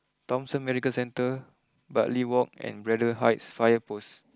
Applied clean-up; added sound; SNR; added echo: none; none; none; none.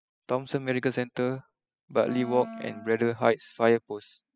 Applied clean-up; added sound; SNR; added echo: classical method spectral subtraction.